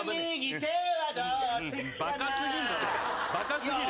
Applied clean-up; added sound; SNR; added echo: none; Breathing; 15 dB; none.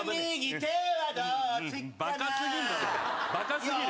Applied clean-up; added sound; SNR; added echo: none; none; none; none.